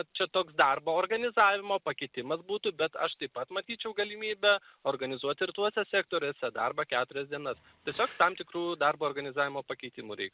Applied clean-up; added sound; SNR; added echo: none; none; none; none.